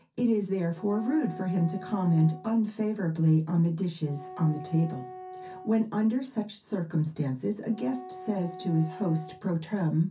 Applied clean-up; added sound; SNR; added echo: none; Wind instrument, woodwind instrument; 17 dB; reverberation time 0.3 s.